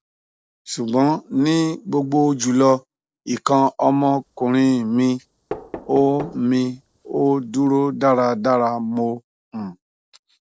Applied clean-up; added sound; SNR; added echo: neural separator model SepFormer DNS4.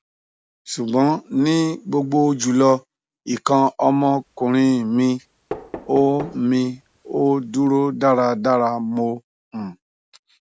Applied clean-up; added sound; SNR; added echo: none; Knock; 17 dB; none.